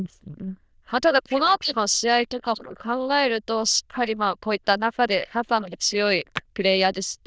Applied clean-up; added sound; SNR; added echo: neural diffusion model UNIVERSE++.